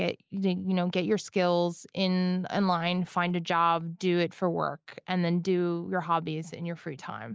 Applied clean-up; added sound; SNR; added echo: none; none; none; none.